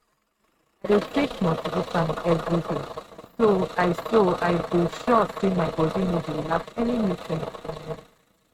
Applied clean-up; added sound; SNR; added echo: neural mask model RNNoise.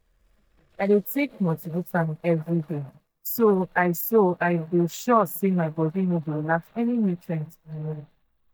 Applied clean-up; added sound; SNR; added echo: neural mask model DeepFilterNet 3.